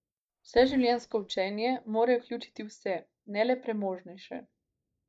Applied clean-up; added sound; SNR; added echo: neural mask model DeepFilterNet 3.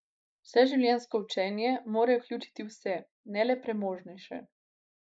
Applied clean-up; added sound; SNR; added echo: neural mask model Resemble Enhance denoiser.